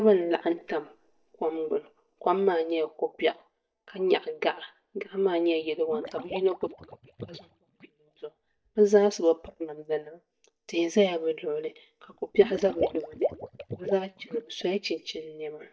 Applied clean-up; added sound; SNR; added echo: neural mask model DeepFilterNet 3.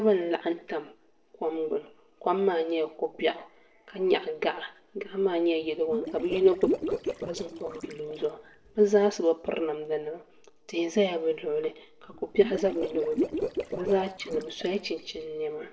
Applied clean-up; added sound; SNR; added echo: neural separator model SepFormer DNS4.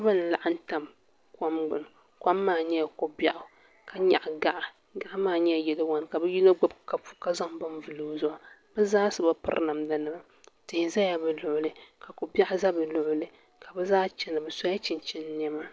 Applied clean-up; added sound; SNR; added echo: none; none; none; none.